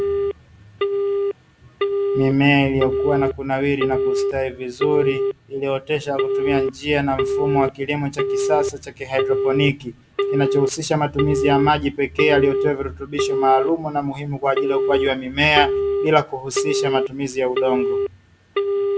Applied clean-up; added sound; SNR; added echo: none; Telephone; 1 dB; none.